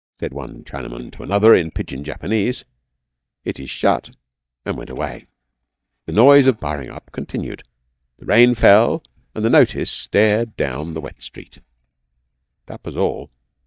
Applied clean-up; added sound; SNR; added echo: neural mask model DeepFilterNet 3.